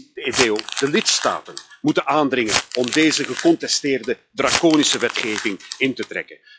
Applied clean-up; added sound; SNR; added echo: classical method log-MMSE.